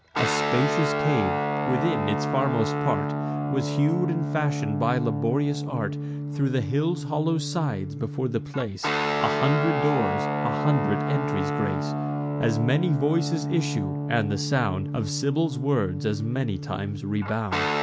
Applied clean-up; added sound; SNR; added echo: none; Guitar; 1 dB; none.